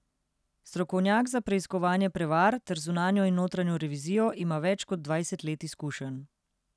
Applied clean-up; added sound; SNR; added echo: none; none; none; none.